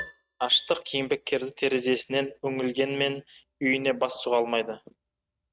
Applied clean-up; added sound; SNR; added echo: neural mask model RNNoise.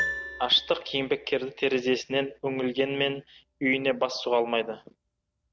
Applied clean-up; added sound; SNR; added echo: none; Piano; 13 dB; none.